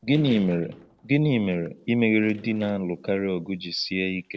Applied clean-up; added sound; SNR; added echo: neural separator model SepFormer DNS4.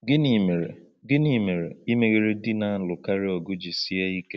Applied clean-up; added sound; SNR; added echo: none; none; none; none.